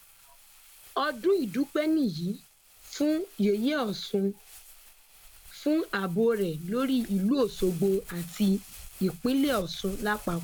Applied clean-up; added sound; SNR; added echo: none; Crumpling, crinkling; 18 dB; none.